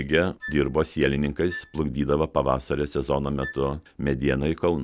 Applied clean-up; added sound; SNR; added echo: none; Wind instrument, woodwind instrument; 17 dB; none.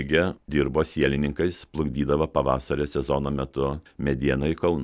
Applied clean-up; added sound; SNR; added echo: none; none; none; none.